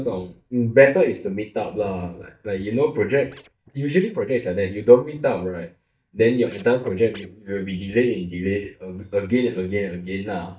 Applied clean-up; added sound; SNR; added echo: neural mask model DeepFilterNet 3.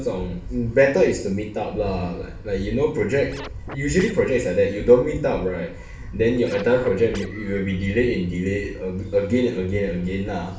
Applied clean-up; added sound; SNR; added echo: none; Scratching (performance technique); 17 dB; reverberation time 0.6 s.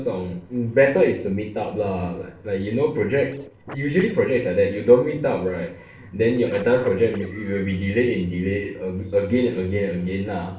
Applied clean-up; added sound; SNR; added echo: neural separator model SepFormer DNS4.